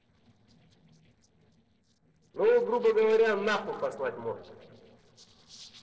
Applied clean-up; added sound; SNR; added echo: neural separator model SepFormer DNS4.